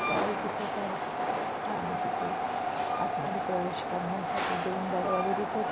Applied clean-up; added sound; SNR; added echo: none; Train; -4 dB; none.